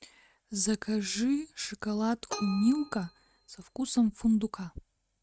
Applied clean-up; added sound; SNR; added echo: neural mask model RNNoise.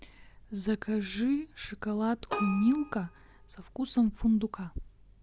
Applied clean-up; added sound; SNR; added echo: none; Keyboard (musical); 14 dB; none.